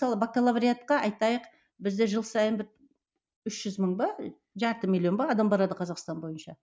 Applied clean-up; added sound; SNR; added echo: none; none; none; none.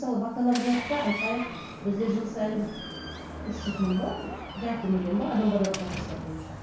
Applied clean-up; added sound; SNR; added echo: none; Door; 9 dB; reverberation time 0.6 s.